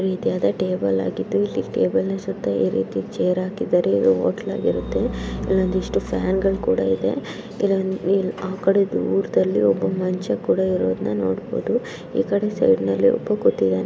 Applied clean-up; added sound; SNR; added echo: none; Bowed string instrument; 11 dB; none.